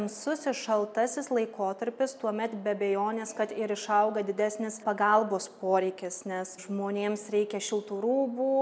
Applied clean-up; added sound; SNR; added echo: none; none; none; none.